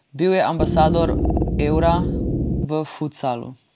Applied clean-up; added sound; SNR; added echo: none; Wind instrument, woodwind instrument; -2 dB; none.